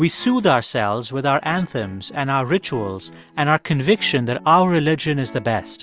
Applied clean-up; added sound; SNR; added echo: none; none; none; none.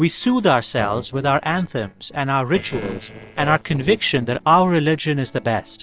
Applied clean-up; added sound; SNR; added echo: neural separator model SepFormer DNS4.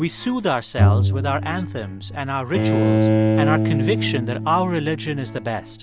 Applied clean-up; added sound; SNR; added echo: none; Bowed string instrument + Bowed string instrument; -3 dB; none.